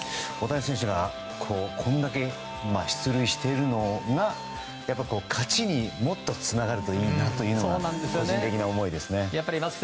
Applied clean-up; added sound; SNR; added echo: none; Wind instrument, woodwind instrument; 16 dB; none.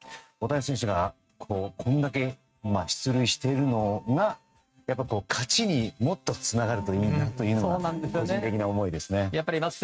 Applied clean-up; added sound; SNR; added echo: neural mask model RNNoise.